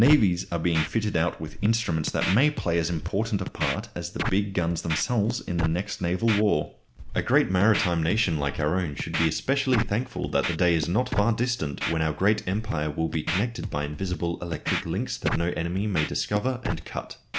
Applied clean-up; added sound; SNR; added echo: none; Scratching (performance technique); 8 dB; none.